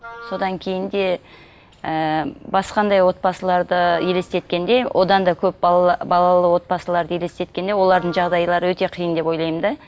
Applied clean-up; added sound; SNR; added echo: none; Wind instrument, woodwind instrument; 19 dB; none.